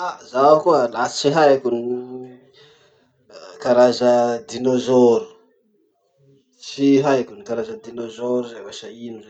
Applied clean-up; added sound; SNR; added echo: none; none; none; none.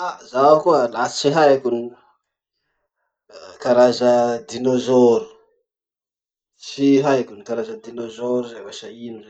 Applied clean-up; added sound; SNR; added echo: neural mask model Resemble Enhance denoiser.